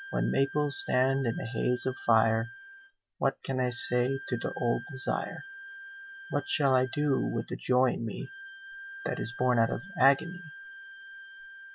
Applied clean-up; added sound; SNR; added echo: none; Bowed string instrument; 16 dB; none.